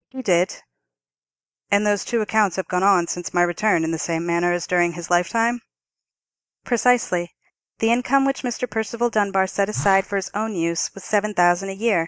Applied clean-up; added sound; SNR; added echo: neural mask model DeepFilterNet 3.